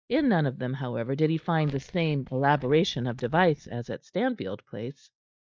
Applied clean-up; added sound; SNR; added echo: neural mask model DeepFilterNet 3.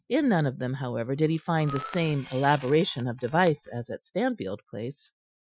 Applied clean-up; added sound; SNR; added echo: classical method Wiener filter.